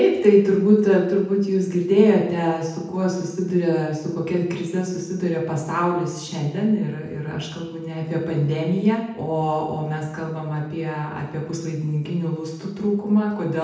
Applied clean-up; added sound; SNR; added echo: none; none; none; reverberation time 0.8 s.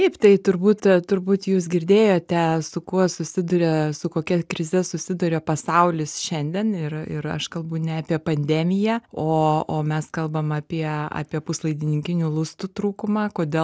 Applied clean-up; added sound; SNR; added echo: none; none; none; none.